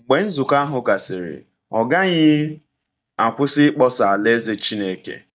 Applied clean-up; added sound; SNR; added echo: neural mask model DeepFilterNet 3.